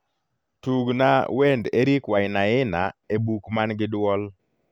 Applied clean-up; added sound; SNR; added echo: none; none; none; none.